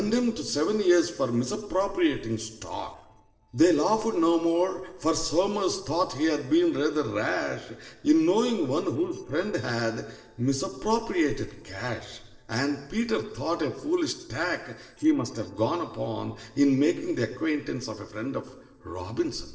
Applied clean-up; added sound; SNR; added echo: neural separator model SepFormer DNS4.